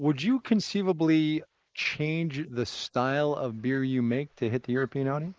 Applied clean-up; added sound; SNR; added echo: neural mask model Resemble Enhance denoiser.